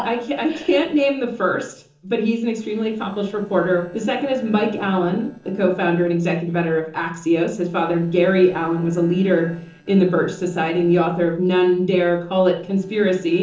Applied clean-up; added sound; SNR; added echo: neural separator model SepFormer DNS4.